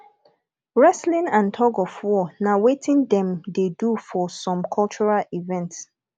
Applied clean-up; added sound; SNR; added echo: none; none; none; none.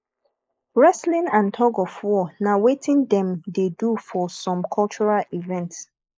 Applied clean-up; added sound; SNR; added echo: neural mask model Resemble Enhance denoiser.